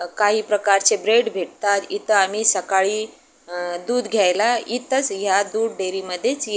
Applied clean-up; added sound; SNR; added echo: none; none; none; none.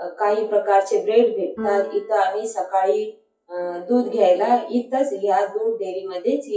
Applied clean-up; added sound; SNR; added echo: classical method WPE with log-MMSE.